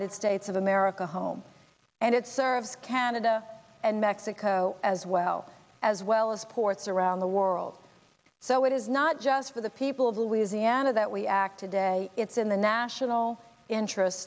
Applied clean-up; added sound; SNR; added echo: none; none; none; none.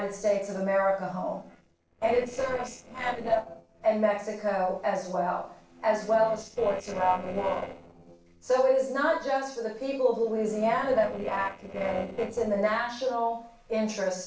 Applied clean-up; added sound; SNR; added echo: neural separator model SepFormer DNS4.